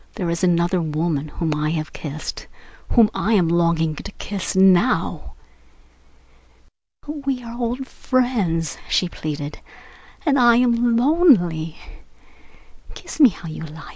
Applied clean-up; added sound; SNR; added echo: none; none; none; none.